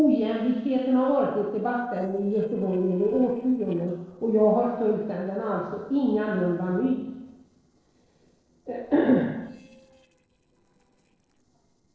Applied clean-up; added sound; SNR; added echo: neural separator model SepFormer DNS4.